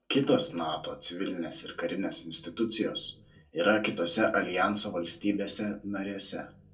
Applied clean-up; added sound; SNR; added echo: none; none; none; reverberation time 0.2 s.